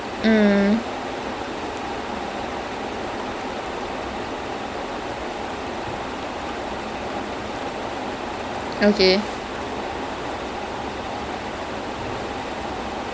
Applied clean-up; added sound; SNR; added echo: none; none; none; none.